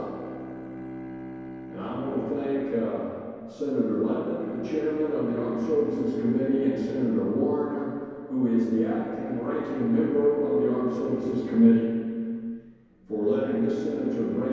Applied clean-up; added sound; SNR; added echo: none; Bowed string instrument; 13 dB; reverberation time 2.2 s.